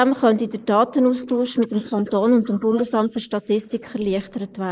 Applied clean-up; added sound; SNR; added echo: neural mask model Resemble Enhance denoiser.